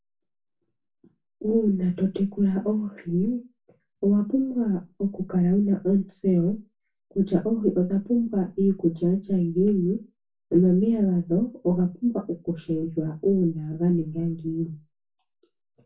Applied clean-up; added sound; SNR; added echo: none; none; none; reverberation time 0.2 s.